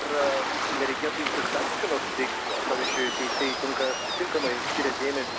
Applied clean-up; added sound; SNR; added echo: none; Waves, surf; -1 dB; none.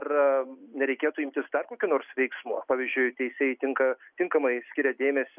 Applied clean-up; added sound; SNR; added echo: none; none; none; none.